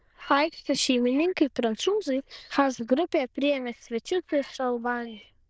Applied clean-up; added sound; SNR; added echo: neural diffusion model UNIVERSE++.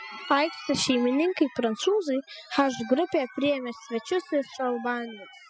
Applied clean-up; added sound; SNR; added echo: classical method spectral subtraction.